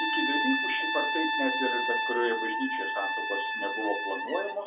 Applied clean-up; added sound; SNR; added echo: none; Brass instrument; -3 dB; reverberation time 0.2 s.